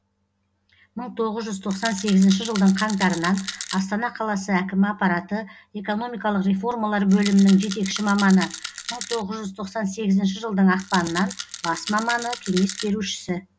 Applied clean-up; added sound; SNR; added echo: none; Rattle; 12 dB; none.